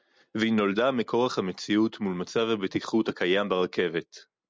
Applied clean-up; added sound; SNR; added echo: none; none; none; none.